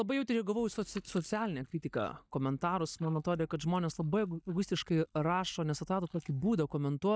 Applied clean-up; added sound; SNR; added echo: neural mask model DeepFilterNet 3.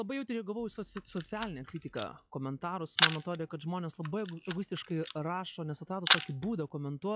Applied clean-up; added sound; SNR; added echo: classical method log-MMSE.